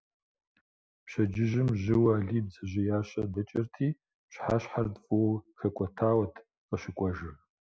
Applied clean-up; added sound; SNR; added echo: none; none; none; none.